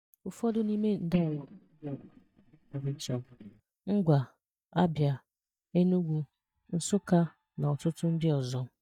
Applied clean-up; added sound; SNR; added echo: neural mask model DeepFilterNet 3.